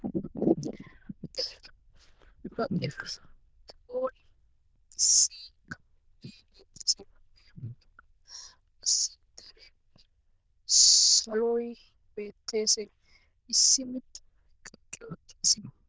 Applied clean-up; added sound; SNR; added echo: neural diffusion model UNIVERSE++.